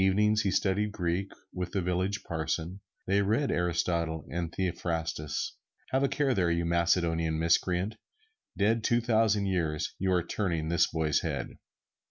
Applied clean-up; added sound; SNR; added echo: none; none; none; none.